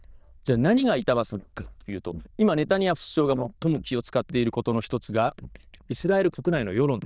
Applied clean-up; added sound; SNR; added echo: neural diffusion model UNIVERSE++.